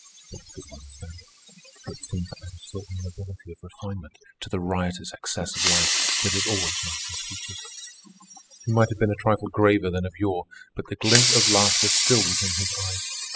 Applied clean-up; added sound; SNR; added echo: classical method spectral subtraction.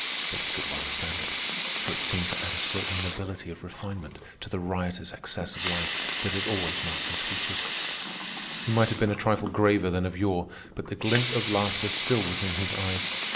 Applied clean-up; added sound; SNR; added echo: none; Sink (filling or washing) / Water tap, faucet / Liquid; -4 dB; none.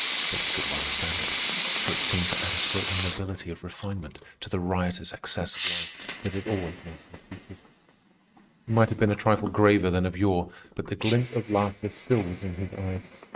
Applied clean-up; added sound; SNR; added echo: neural mask model RNNoise.